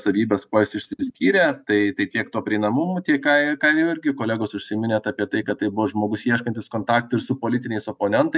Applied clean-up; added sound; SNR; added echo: none; none; none; none.